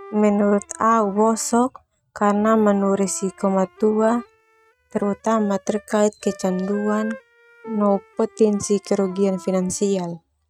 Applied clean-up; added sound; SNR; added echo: neural mask model RNNoise.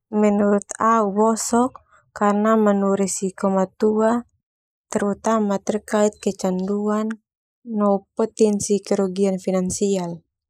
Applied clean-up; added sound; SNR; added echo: neural mask model Resemble Enhance denoiser.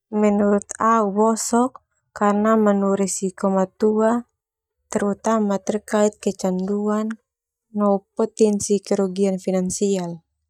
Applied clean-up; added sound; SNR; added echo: neural mask model DeepFilterNet 3.